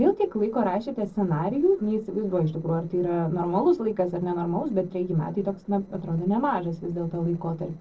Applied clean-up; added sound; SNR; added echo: neural separator model SepFormer DNS4.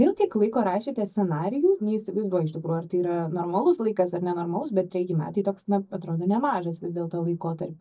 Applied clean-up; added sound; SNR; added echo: neural mask model DeepFilterNet 3.